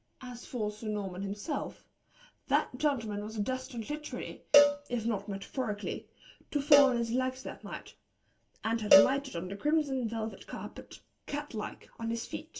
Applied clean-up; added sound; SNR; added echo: none; Cowbell; -3 dB; reverberation time 0.2 s.